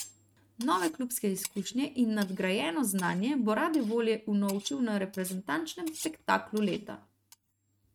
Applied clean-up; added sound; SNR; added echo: neural mask model RNNoise.